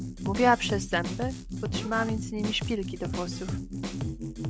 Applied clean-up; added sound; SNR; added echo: none; Drum kit; 3 dB; none.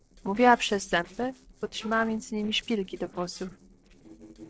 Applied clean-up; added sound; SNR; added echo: neural separator model SepFormer DNS4.